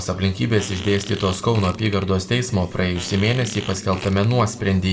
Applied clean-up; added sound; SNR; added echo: none; Fart; 16 dB; reverberation time 1.4 s.